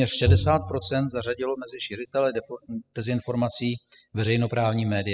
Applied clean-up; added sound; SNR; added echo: classical method spectral subtraction.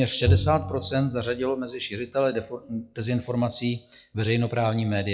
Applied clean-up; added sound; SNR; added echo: classical method log-MMSE.